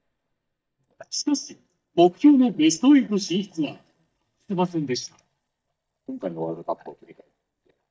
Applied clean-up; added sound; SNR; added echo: neural mask model DeepFilterNet 3.